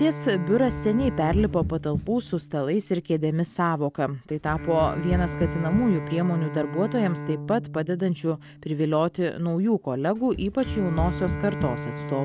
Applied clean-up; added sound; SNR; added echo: none; Bowed string instrument + Run; 8 dB; none.